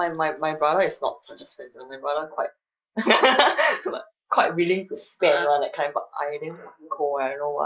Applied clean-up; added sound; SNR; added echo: neural mask model Resemble Enhance denoiser.